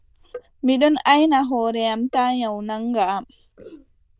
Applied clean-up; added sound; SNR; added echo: neural diffusion model UNIVERSE++.